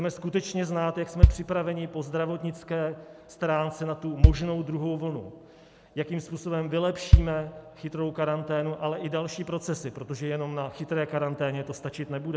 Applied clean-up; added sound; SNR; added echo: none; Bass drum; -4 dB; none.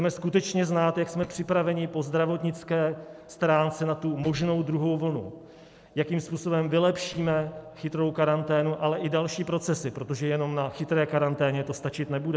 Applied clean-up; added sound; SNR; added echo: neural separator model SepFormer DNS4.